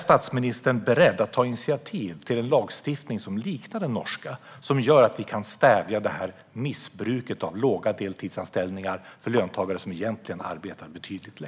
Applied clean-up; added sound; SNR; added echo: none; none; none; none.